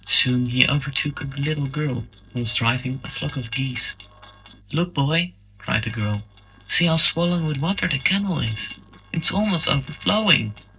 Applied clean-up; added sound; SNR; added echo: neural separator model SepFormer DNS4.